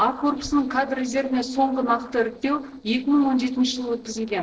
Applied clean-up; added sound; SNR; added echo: neural separator model SepFormer DNS4.